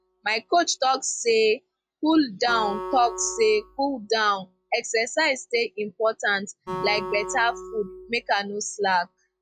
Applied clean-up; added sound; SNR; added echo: classical method log-MMSE.